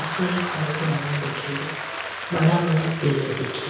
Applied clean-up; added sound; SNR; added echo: none; Applause / Crowd; 6 dB; reverberation time 0.9 s.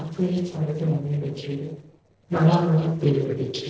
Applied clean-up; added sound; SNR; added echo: neural separator model SepFormer DNS4.